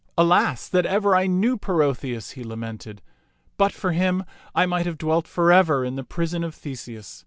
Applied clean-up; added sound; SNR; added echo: none; none; none; none.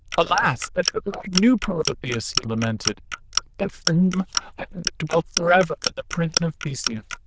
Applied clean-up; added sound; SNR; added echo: neural diffusion model UNIVERSE++.